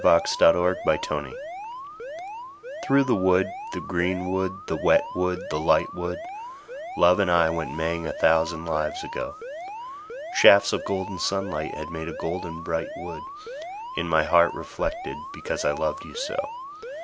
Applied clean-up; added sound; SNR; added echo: none; Alarm; 10 dB; none.